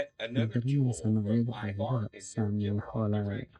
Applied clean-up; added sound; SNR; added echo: neural mask model DeepFilterNet 3.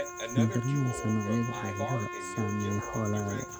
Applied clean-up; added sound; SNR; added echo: none; Wind instrument, woodwind instrument + Fart; 6 dB; none.